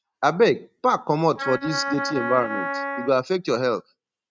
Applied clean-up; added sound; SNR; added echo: neural mask model RNNoise.